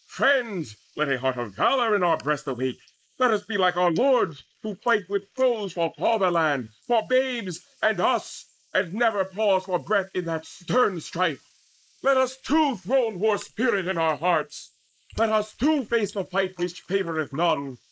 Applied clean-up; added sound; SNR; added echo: neural mask model Resemble Enhance denoiser.